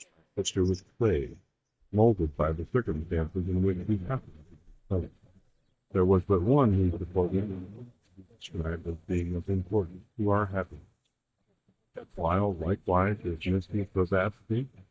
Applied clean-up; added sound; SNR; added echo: neural mask model DeepFilterNet 3.